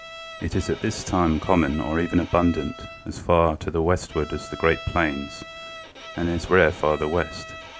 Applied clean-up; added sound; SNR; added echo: none; Bowed string instrument; 16 dB; none.